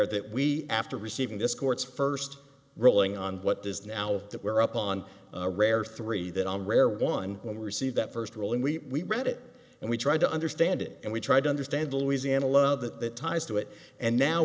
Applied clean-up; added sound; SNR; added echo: none; none; none; none.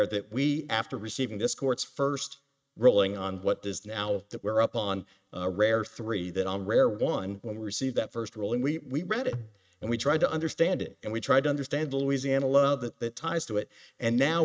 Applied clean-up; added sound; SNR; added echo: neural mask model RNNoise.